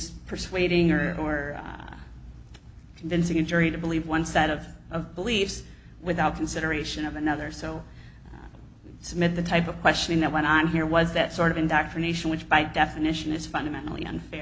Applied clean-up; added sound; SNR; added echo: none; none; none; none.